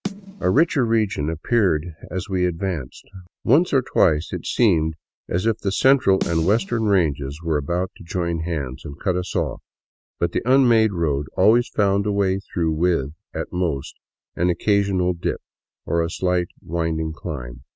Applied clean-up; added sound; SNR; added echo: neural mask model RNNoise.